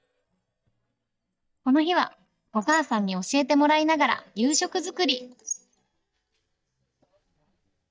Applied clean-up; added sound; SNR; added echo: neural mask model DeepFilterNet 3.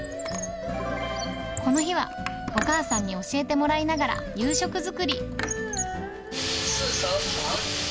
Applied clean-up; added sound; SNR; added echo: none; Squeak; 10 dB; none.